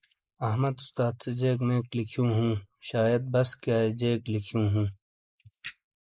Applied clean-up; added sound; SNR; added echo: neural mask model Resemble Enhance denoiser.